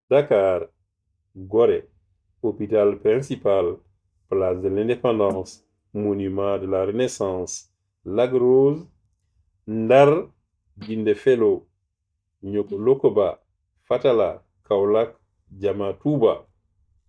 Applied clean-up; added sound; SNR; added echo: neural mask model DeepFilterNet 3.